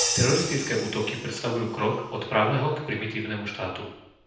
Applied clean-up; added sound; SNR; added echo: none; Crash cymbal; 7 dB; reverberation time 0.9 s.